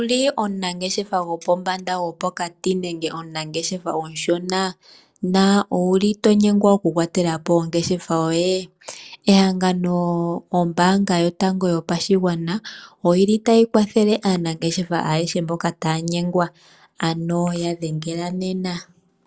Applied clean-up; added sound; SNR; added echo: none; none; none; none.